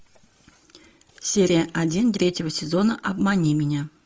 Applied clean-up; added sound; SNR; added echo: none; none; none; none.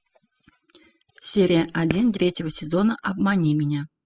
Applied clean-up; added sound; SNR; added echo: classical method spectral subtraction.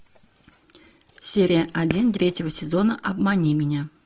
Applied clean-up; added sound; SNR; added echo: none; Fireworks; 15 dB; none.